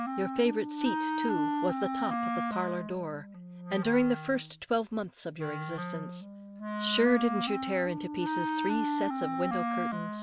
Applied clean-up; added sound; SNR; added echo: none; Wind instrument, woodwind instrument; 2 dB; none.